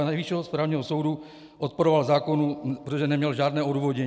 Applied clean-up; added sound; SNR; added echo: none; none; none; none.